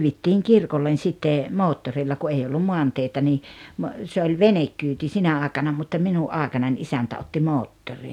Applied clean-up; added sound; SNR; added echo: none; none; none; none.